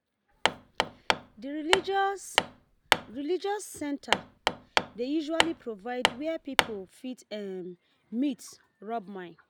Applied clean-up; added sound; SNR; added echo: none; Hammer; -4 dB; none.